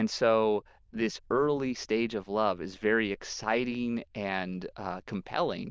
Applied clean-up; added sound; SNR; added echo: neural diffusion model UNIVERSE++.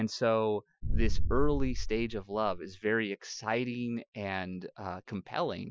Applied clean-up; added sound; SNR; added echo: classical method Wiener filter.